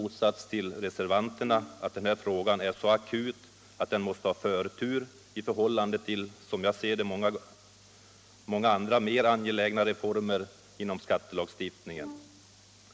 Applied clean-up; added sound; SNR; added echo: none; Brass instrument; 18 dB; none.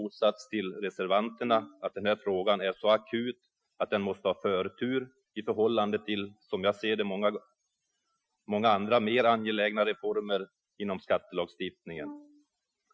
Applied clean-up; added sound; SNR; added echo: classical method Wiener filter.